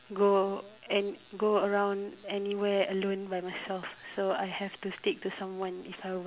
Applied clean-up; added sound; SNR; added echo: none; none; none; none.